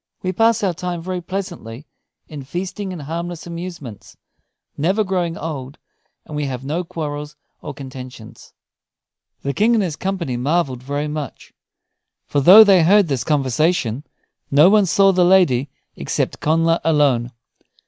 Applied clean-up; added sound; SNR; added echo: none; none; none; none.